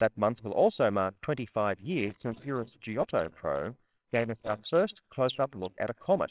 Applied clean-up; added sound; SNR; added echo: neural separator model SepFormer WHAMR!.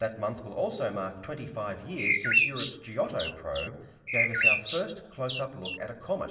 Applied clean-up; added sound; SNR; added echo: none; Bird; -4 dB; reverberation time 1.1 s.